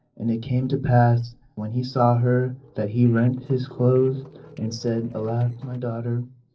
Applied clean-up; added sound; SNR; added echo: neural separator model SepFormer DNS4.